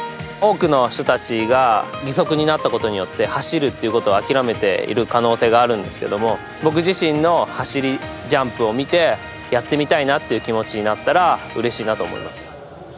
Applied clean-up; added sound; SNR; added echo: none; none; none; none.